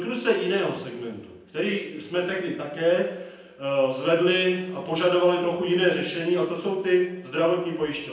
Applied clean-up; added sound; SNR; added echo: none; none; none; reverberation time 0.8 s.